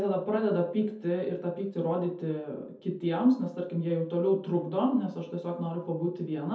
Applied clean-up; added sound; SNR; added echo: none; none; none; reverberation time 0.5 s.